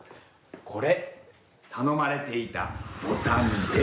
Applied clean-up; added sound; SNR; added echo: none; none; none; none.